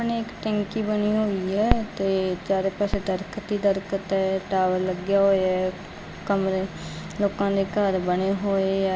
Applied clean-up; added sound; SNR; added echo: none; none; none; none.